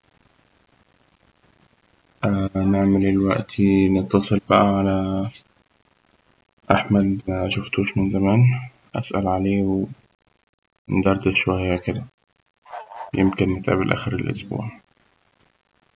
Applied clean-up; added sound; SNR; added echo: none; Bird / Fowl; 16 dB; none.